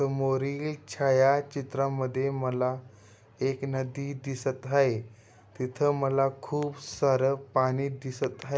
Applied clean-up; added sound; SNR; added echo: none; none; none; none.